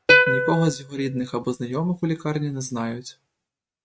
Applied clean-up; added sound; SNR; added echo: neural mask model RNNoise.